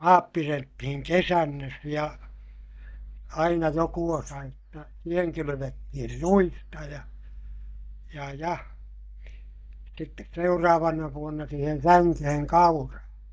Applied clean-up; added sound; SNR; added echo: neural mask model DeepFilterNet 3.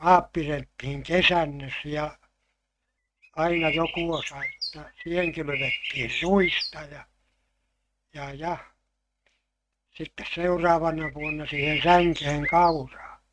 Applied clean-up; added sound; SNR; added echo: neural mask model RNNoise.